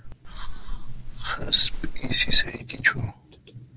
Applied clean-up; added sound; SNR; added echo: neural separator model SepFormer DNS4.